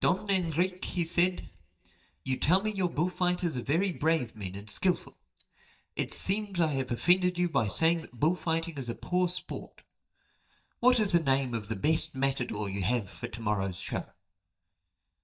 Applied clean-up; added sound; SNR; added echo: neural mask model DeepFilterNet 3.